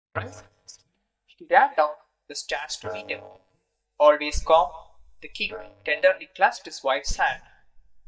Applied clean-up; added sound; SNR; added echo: neural mask model DeepFilterNet 3.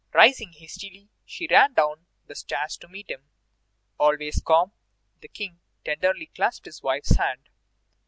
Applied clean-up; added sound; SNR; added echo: none; none; none; none.